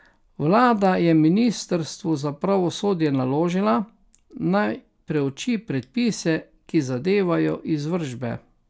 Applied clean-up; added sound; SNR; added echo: none; none; none; none.